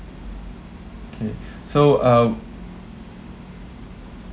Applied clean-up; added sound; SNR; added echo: none; none; none; none.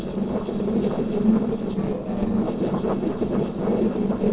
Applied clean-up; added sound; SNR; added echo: neural separator model SepFormer DNS4.